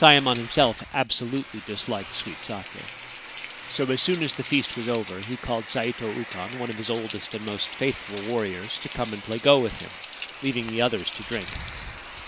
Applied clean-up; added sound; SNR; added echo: none; Rain; 11 dB; none.